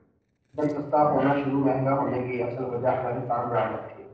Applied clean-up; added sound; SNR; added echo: neural separator model SepFormer DNS4.